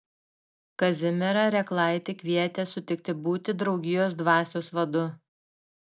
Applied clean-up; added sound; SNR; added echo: none; none; none; none.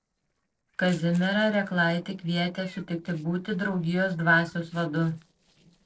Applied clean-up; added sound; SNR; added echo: neural separator model SepFormer DNS4.